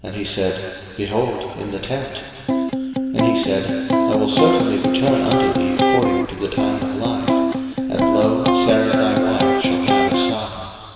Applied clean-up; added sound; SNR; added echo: none; Electric guitar; -4 dB; reverberation time 2.2 s.